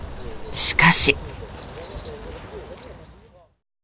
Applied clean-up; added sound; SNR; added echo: none; none; none; none.